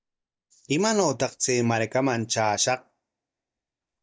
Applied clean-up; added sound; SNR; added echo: neural mask model DeepFilterNet 3.